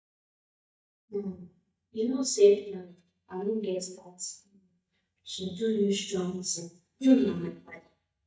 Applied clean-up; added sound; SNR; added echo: neural mask model DeepFilterNet 3.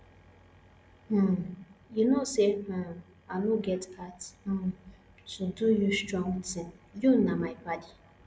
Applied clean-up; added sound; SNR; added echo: none; none; none; none.